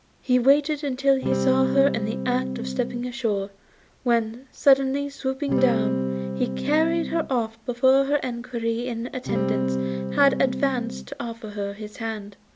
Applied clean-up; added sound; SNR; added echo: none; Electric guitar / Strum; 2 dB; none.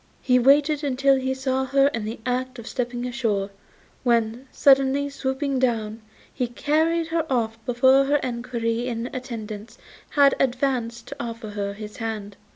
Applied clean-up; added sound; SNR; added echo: none; none; none; none.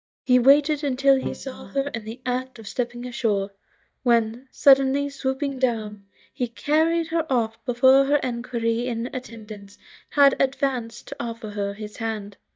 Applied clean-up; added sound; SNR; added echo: neural mask model DeepFilterNet 3.